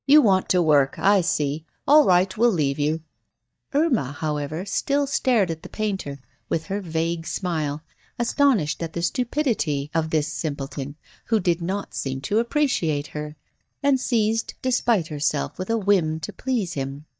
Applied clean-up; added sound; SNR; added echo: neural mask model DeepFilterNet 3.